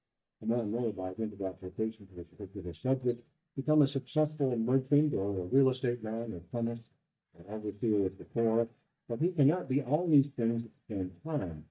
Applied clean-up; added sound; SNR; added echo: neural mask model DeepFilterNet 3.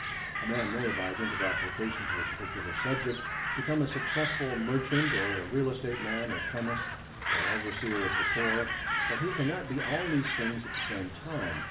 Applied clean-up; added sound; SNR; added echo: none; Crow; 0 dB; reverberation time 0.5 s.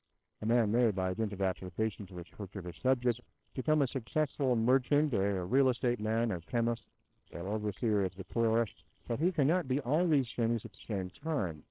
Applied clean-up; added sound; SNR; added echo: neural separator model SepFormer WHAMR!.